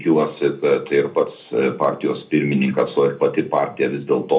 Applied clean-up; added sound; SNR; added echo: none; none; none; reverberation time 0.3 s.